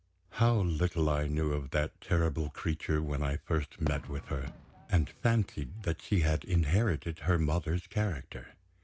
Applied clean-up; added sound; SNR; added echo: none; Fireworks; 17 dB; none.